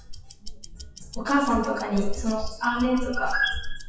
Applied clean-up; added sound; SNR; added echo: classical method WPE with log-MMSE.